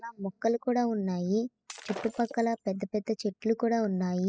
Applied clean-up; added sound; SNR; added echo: classical method spectral subtraction.